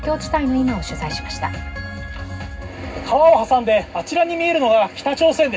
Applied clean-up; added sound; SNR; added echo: none; none; none; reverberation time 0.4 s.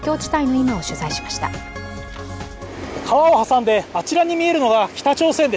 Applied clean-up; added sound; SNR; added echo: none; none; none; none.